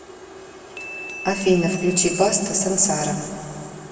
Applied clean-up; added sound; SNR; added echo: none; Glass / Bell; 15 dB; reverberation time 2.0 s.